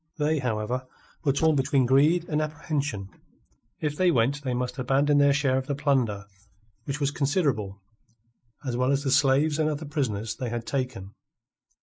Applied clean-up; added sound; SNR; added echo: neural mask model Resemble Enhance denoiser.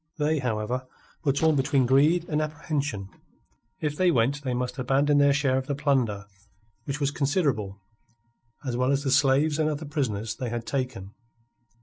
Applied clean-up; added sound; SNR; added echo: neural separator model SepFormer DNS4.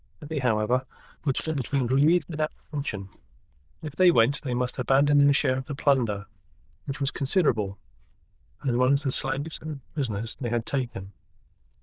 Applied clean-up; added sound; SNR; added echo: neural diffusion model UNIVERSE++.